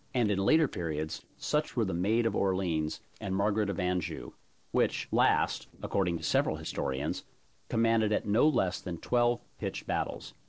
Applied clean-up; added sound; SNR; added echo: neural separator model SepFormer DNS4.